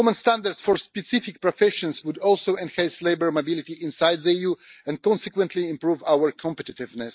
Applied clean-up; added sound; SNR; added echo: neural mask model Resemble Enhance denoiser.